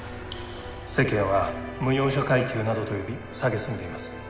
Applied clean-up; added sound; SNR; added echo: none; none; none; none.